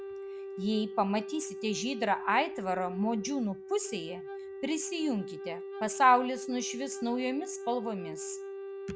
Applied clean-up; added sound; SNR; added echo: none; Wind instrument, woodwind instrument; 9 dB; none.